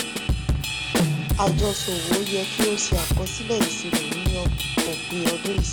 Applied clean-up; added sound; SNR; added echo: none; Drum / Drum kit; -5 dB; none.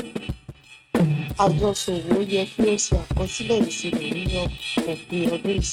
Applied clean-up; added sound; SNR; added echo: neural mask model RNNoise.